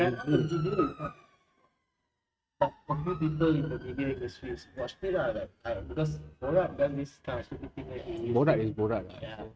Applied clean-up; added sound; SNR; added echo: neural mask model RNNoise.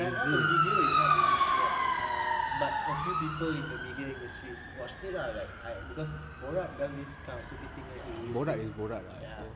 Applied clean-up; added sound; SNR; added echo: none; Motor vehicle (road) / Siren; -4 dB; none.